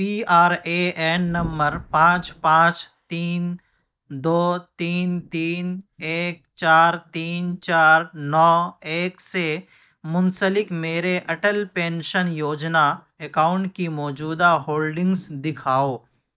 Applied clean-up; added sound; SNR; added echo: neural mask model DeepFilterNet 3.